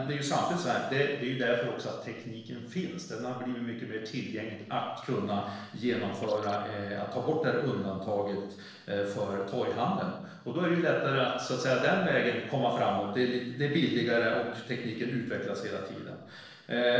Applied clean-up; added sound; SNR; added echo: neural separator model SepFormer DNS4.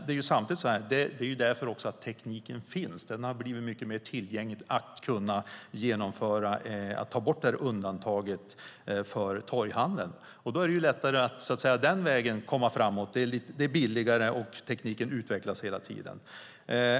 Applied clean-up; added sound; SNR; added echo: none; none; none; none.